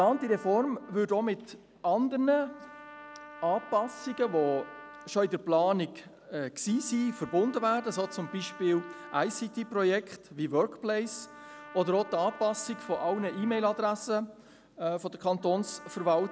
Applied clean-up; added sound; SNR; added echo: none; Trumpet; 19 dB; none.